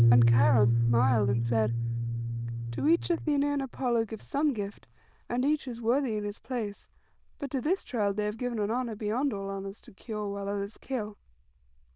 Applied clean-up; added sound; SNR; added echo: neural diffusion model UNIVERSE++.